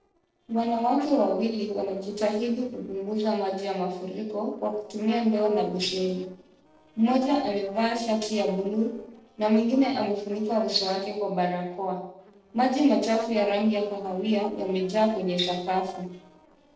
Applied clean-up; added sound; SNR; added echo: neural separator model SepFormer DNS4.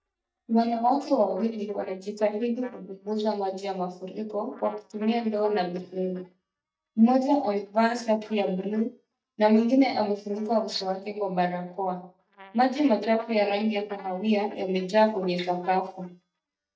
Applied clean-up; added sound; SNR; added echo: neural mask model DeepFilterNet 3.